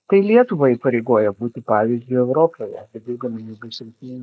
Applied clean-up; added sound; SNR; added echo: neural mask model Resemble Enhance denoiser.